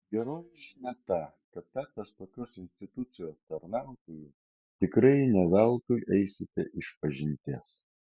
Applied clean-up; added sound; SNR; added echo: neural mask model DeepFilterNet 3.